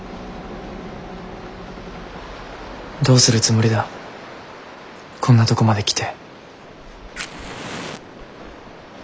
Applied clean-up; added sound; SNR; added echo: none; Fire; 14 dB; none.